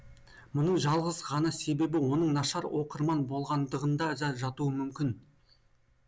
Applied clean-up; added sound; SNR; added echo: none; none; none; none.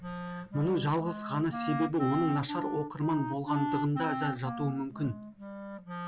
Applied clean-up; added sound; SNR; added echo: none; Wind instrument, woodwind instrument; 5 dB; none.